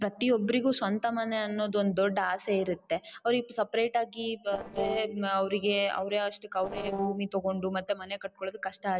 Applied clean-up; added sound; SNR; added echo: neural separator model SepFormer DNS4.